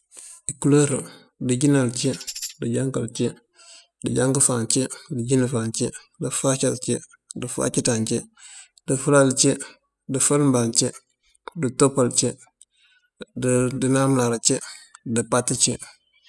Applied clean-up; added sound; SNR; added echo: classical method spectral subtraction.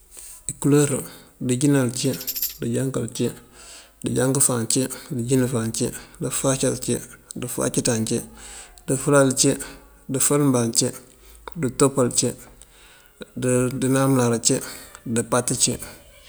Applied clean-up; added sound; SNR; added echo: none; Tambourine; 8 dB; none.